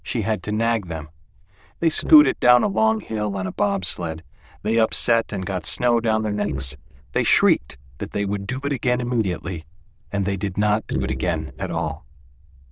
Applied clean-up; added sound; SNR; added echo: neural diffusion model UNIVERSE++.